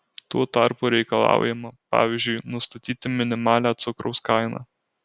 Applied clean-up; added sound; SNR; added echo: none; none; none; none.